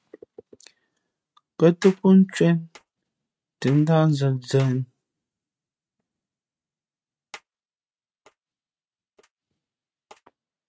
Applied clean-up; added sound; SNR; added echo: neural mask model RNNoise.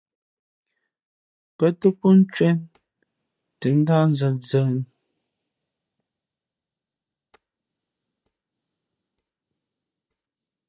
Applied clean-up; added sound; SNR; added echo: neural mask model DeepFilterNet 3.